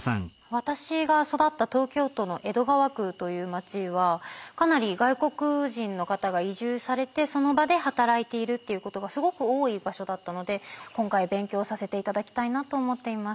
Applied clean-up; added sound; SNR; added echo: none; Cricket / Frog; 15 dB; none.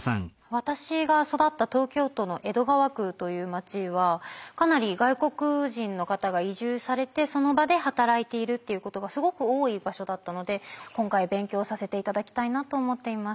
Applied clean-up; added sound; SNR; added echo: none; none; none; none.